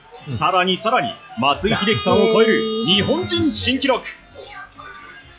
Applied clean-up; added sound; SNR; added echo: classical method log-MMSE.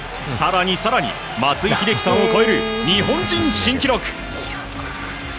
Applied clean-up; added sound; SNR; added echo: none; Trumpet; 9 dB; none.